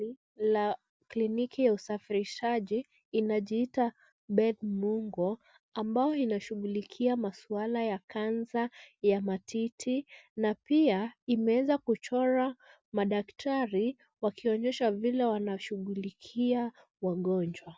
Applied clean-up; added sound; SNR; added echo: none; none; none; none.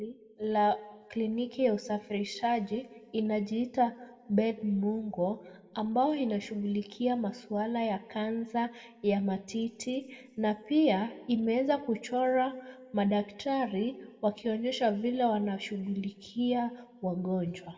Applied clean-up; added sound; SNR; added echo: none; none; none; reverberation time 0.7 s.